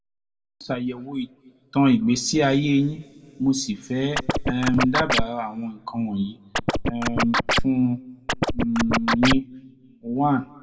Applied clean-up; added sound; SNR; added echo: none; Scratching (performance technique); -1 dB; reverberation time 1.3 s.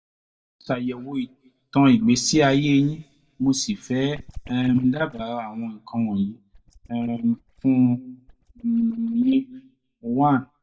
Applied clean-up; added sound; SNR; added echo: neural mask model DeepFilterNet 3.